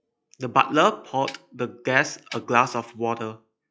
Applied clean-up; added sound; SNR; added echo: classical method log-MMSE.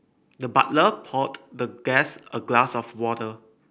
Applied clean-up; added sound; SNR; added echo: none; none; none; none.